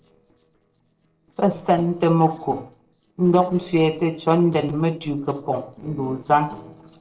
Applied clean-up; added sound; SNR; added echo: neural separator model SepFormer DNS4.